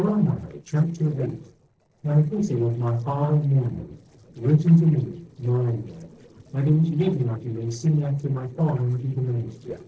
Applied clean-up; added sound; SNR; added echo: neural separator model SepFormer DNS4.